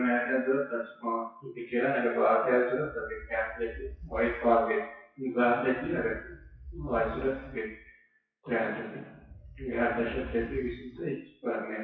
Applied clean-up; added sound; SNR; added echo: classical method WPE with log-MMSE.